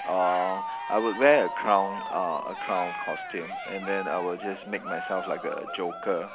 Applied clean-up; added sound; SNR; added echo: none; Cheering; 8 dB; none.